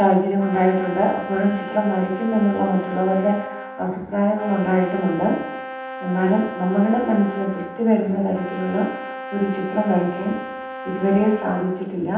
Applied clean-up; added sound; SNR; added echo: none; Brass instrument; 11 dB; reverberation time 0.9 s.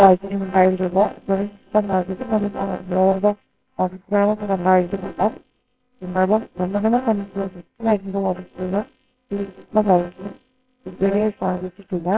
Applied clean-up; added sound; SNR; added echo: neural separator model SepFormer WHAMR!.